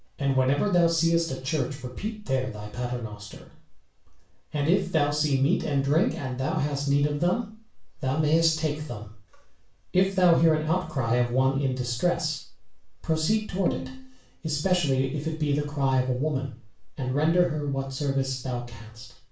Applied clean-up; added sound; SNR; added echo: none; Bowed string instrument; 13 dB; reverberation time 0.3 s.